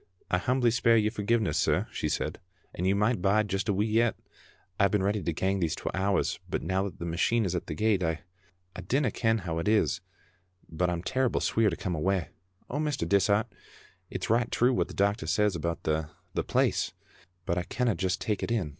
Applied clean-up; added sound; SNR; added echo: none; none; none; none.